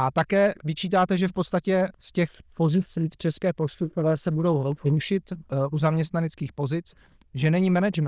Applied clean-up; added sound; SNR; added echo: neural diffusion model UNIVERSE++.